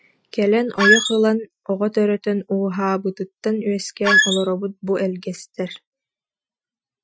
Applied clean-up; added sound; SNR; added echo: classical method Wiener filter.